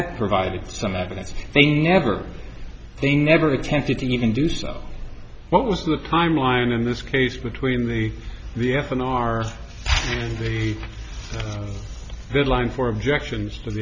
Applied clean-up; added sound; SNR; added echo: none; none; none; none.